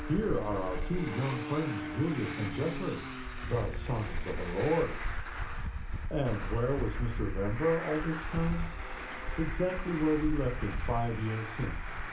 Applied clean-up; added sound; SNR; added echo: none; Traffic noise, roadway noise; 2 dB; reverberation time 0.3 s.